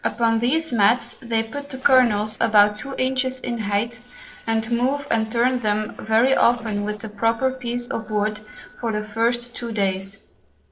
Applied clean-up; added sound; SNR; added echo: neural separator model SepFormer DNS4.